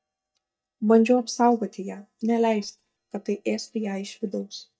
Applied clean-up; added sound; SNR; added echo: neural mask model DeepFilterNet 3.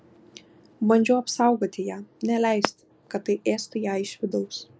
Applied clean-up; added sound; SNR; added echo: none; none; none; none.